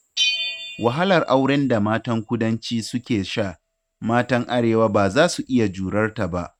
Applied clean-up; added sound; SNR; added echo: neural mask model RNNoise.